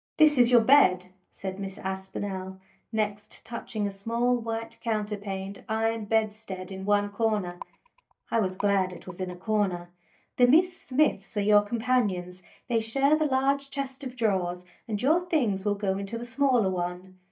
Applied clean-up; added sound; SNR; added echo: neural mask model DeepFilterNet 3.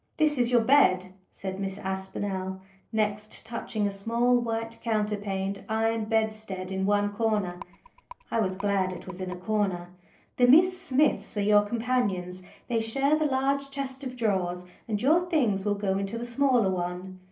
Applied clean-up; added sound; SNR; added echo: neural separator model SepFormer DNS4.